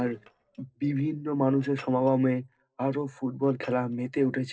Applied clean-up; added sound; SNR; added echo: neural separator model SepFormer DNS4.